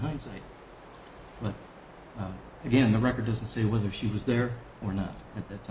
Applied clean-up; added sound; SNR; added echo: none; Wind; 19 dB; none.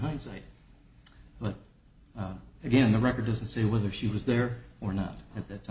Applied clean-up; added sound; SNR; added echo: none; none; none; none.